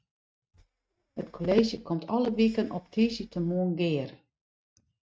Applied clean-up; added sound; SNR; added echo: neural mask model RNNoise.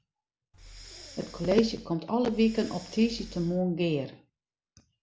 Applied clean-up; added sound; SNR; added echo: none; Breathing; 17 dB; none.